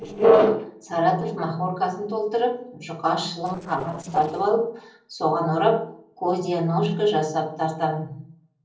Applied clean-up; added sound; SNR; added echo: neural separator model SepFormer DNS4.